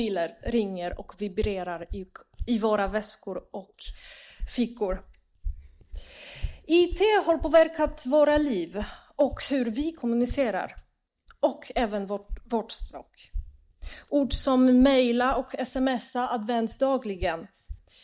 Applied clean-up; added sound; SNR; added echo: neural mask model DeepFilterNet 3.